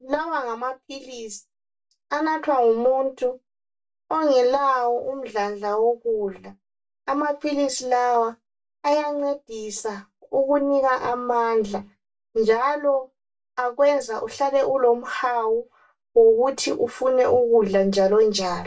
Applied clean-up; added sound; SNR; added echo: none; none; none; reverberation time 0.1 s.